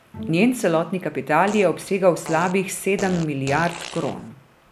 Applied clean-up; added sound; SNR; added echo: none; Bowed string instrument + Fart; 15 dB; none.